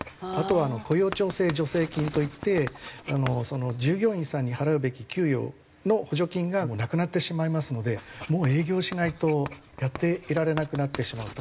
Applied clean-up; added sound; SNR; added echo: none; Writing; 17 dB; none.